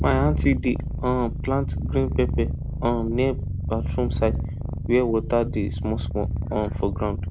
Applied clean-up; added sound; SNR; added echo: none; Purr; 2 dB; none.